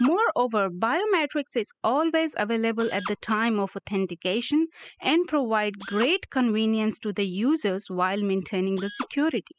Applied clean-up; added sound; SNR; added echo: classical method spectral subtraction.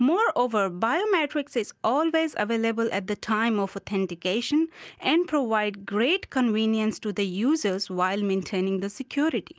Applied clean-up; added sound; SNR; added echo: none; none; none; none.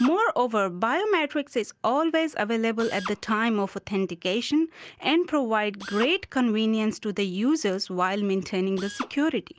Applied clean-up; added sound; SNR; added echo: none; Drill; 19 dB; none.